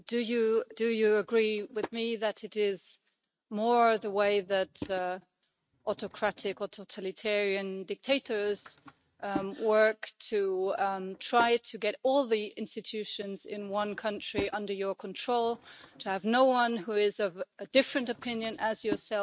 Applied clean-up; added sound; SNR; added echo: neural mask model RNNoise.